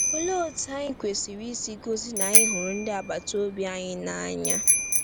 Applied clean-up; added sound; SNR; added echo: none; Bicycle bell; -3 dB; none.